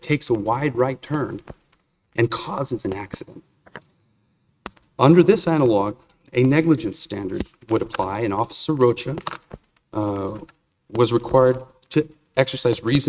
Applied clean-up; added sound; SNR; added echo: neural mask model RNNoise.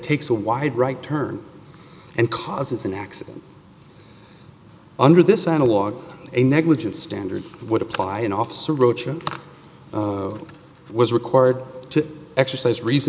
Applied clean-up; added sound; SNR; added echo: none; none; none; none.